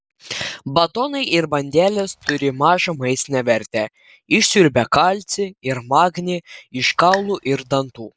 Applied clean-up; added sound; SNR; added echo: none; Raindrop; 15 dB; none.